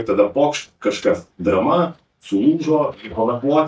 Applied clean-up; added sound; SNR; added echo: neural mask model DeepFilterNet 3.